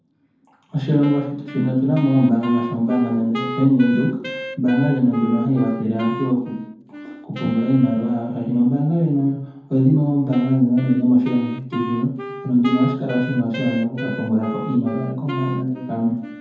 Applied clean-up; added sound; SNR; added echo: none; Wind instrument, woodwind instrument; 13 dB; reverberation time 0.9 s.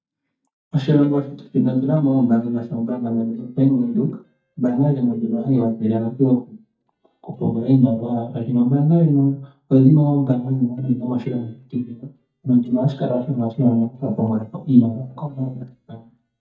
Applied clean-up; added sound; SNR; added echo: neural mask model DeepFilterNet 3.